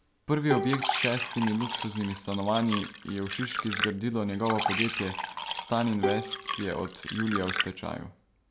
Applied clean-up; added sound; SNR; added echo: none; Bowed string instrument + Fill (with liquid); 3 dB; none.